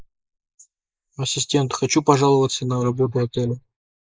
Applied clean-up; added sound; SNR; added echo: neural mask model Resemble Enhance denoiser.